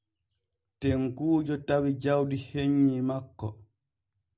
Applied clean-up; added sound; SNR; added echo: none; none; none; none.